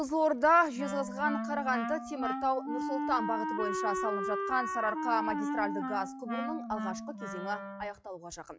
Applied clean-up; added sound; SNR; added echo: classical method log-MMSE.